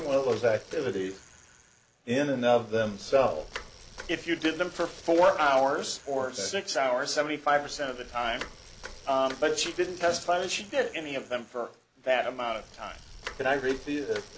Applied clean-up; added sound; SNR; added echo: none; Bicycle; 18 dB; none.